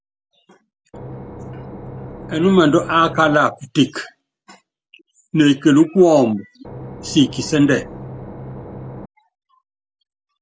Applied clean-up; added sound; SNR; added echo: none; Engine / Boat, Water vehicle; 13 dB; none.